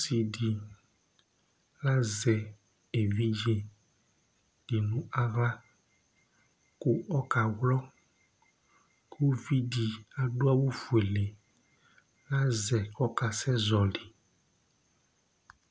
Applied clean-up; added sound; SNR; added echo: none; none; none; none.